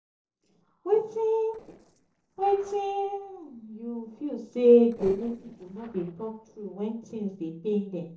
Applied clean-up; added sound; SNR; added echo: neural separator model SepFormer DNS4.